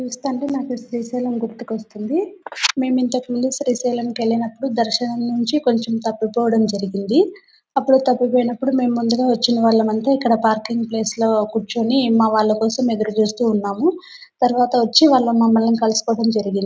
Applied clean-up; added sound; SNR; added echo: none; none; none; none.